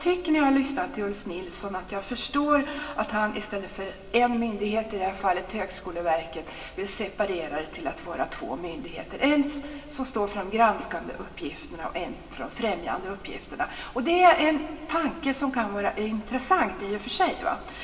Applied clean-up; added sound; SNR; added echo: none; none; none; reverberation time 1.7 s.